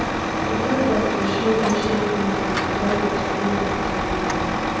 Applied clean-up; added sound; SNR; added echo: none; Truck; -2 dB; reverberation time 1.2 s.